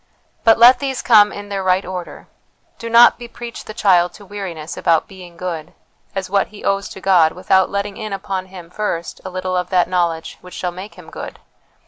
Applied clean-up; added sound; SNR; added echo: none; none; none; none.